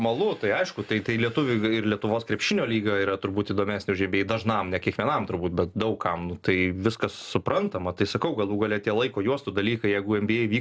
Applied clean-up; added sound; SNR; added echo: none; none; none; none.